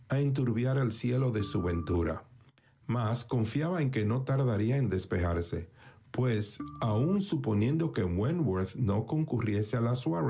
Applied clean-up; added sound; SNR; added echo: none; Organ; 15 dB; none.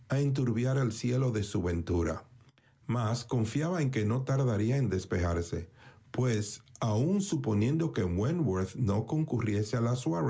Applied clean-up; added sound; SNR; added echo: none; none; none; none.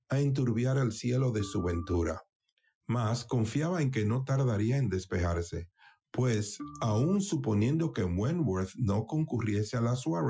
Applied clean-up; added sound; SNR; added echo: classical method Wiener filter.